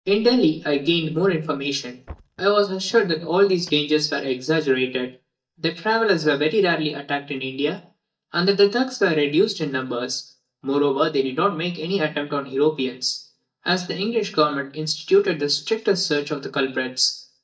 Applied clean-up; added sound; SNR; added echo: neural mask model DeepFilterNet 3.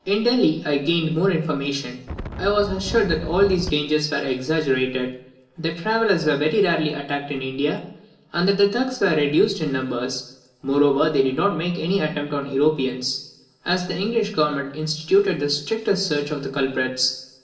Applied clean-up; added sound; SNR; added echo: none; Wind; 9 dB; reverberation time 0.6 s.